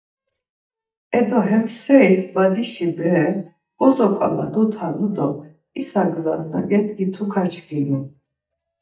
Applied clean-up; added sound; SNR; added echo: neural mask model DeepFilterNet 3.